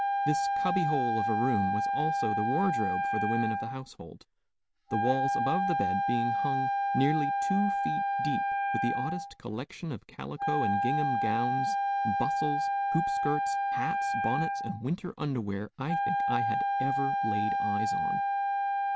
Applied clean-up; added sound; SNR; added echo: none; Wind instrument, woodwind instrument; -4 dB; none.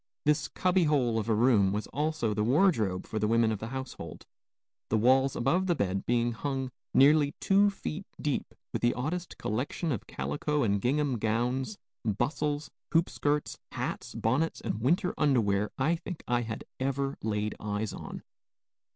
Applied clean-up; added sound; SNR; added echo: none; none; none; none.